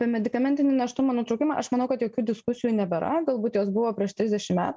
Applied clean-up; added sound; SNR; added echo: none; none; none; none.